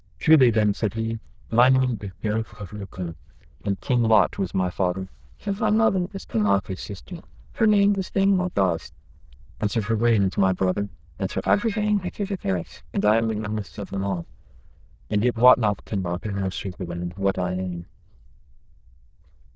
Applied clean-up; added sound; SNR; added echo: neural diffusion model UNIVERSE++.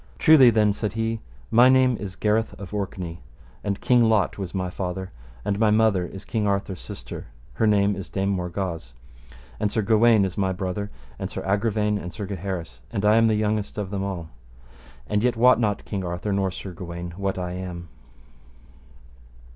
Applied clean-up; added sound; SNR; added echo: none; none; none; none.